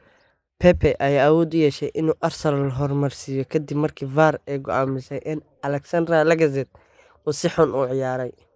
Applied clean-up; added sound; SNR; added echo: neural mask model Resemble Enhance denoiser.